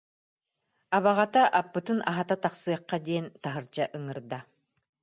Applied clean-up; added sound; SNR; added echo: none; none; none; none.